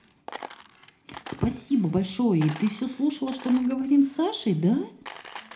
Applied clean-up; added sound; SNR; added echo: none; Coin (dropping); 18 dB; reverberation time 0.4 s.